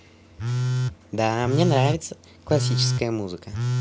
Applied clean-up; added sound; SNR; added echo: none; Telephone; 0 dB; none.